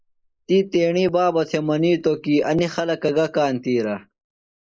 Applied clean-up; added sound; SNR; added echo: neural mask model Resemble Enhance denoiser.